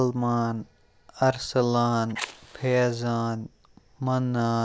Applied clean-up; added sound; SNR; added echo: none; Fire; 14 dB; none.